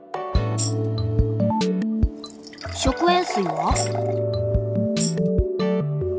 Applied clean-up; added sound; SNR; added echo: none; Tambourine; 9 dB; none.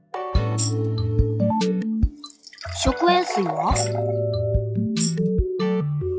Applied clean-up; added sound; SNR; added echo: classical method log-MMSE.